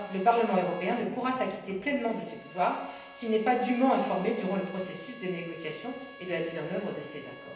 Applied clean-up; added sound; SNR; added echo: none; Bowed string instrument; 18 dB; reverberation time 0.9 s.